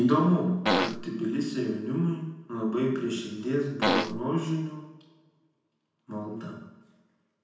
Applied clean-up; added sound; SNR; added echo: none; Fart; -3 dB; reverberation time 0.9 s.